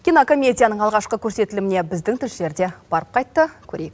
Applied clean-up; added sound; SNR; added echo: none; none; none; none.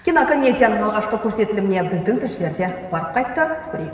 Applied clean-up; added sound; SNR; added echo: none; none; none; reverberation time 2.1 s.